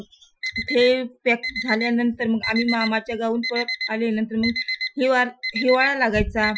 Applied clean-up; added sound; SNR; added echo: classical method Wiener filter.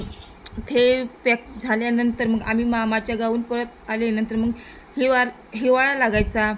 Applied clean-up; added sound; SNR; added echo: none; none; none; none.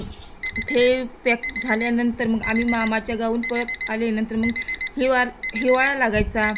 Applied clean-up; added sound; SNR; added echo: none; Alarm; 8 dB; none.